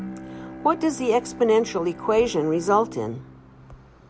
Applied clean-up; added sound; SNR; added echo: none; Bowed string instrument; 15 dB; none.